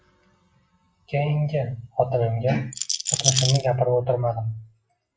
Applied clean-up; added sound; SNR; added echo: classical method log-MMSE.